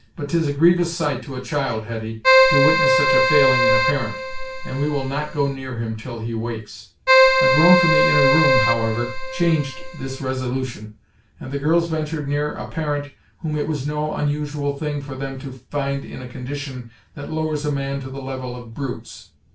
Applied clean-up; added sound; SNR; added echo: none; Keyboard (musical); -5 dB; reverberation time 0.3 s.